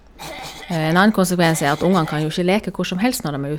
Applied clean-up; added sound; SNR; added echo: none; Cough; 16 dB; none.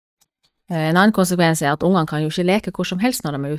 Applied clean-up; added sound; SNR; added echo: neural mask model DeepFilterNet 3.